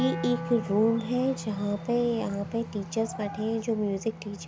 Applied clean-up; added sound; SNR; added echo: none; Wind instrument, woodwind instrument; 10 dB; none.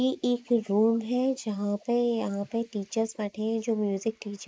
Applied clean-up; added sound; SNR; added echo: neural mask model Resemble Enhance denoiser.